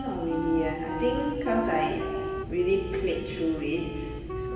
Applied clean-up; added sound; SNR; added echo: none; Wind instrument, woodwind instrument; 7 dB; reverberation time 1.6 s.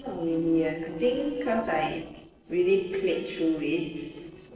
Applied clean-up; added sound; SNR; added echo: neural separator model SepFormer DNS4.